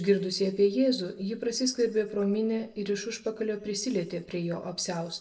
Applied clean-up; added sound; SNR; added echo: none; none; none; reverberation time 0.5 s.